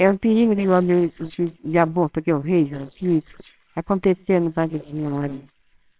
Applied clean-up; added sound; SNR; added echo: neural separator model SepFormer WHAMR!.